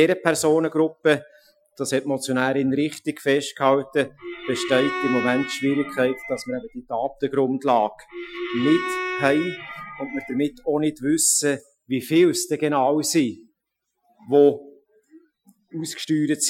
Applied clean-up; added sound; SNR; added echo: classical method Wiener filter.